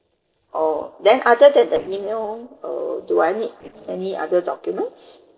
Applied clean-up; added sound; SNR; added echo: neural separator model SepFormer DNS4.